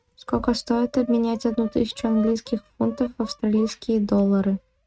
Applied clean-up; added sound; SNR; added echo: neural mask model RNNoise.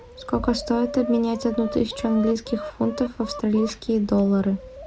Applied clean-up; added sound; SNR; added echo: none; Chicken, rooster; 13 dB; none.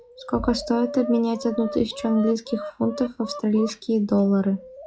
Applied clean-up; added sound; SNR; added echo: classical method log-MMSE.